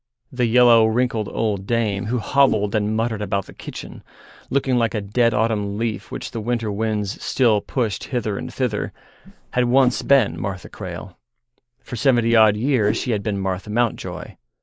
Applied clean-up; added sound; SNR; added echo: neural mask model Resemble Enhance denoiser.